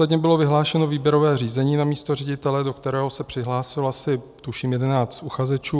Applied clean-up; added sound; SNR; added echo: none; none; none; none.